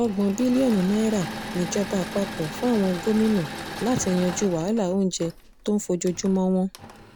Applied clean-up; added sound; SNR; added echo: none; Engine / Mechanisms; 12 dB; none.